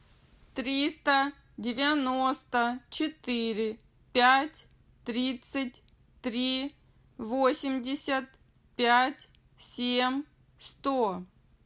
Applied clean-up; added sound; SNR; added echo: none; none; none; none.